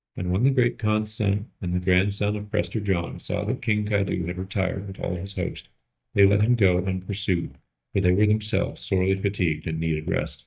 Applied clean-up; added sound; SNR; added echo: neural mask model DeepFilterNet 3.